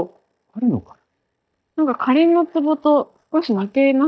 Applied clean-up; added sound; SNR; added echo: neural mask model DeepFilterNet 3.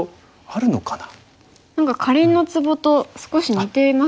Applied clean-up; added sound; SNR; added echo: none; none; none; none.